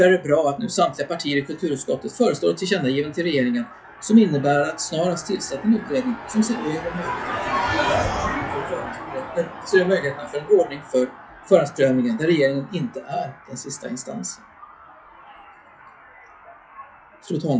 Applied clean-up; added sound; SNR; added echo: classical method WPE with log-MMSE.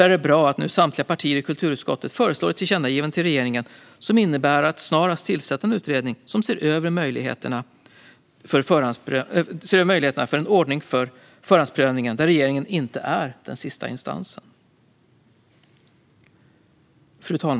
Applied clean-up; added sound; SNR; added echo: none; none; none; none.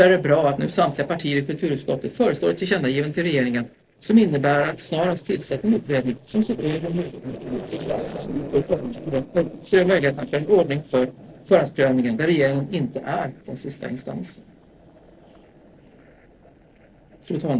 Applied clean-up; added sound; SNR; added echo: neural separator model SepFormer DNS4.